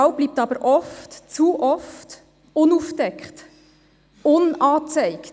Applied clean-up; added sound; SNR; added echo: none; none; none; none.